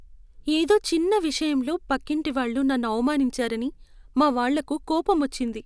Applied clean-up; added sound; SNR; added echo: none; none; none; none.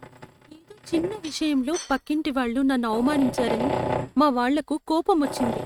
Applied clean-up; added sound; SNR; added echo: neural mask model RNNoise.